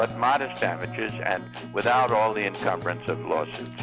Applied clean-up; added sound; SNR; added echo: none; Acoustic guitar; 9 dB; none.